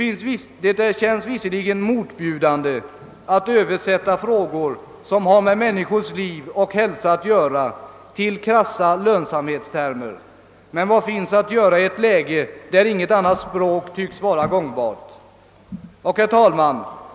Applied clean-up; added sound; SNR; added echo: none; none; none; none.